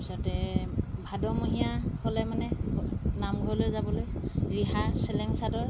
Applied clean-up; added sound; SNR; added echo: none; none; none; none.